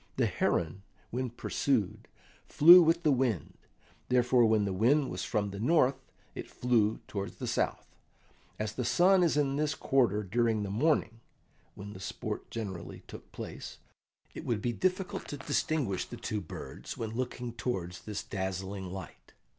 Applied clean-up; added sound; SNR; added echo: none; Fart; 19 dB; none.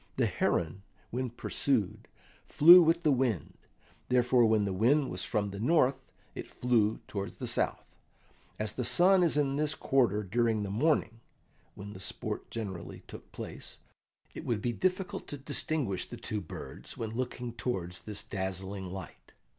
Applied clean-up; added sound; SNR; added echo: none; none; none; none.